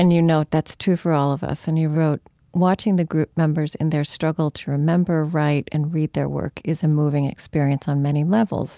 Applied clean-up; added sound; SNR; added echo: none; none; none; none.